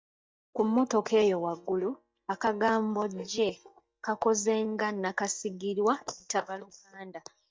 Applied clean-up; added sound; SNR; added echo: neural mask model DeepFilterNet 3.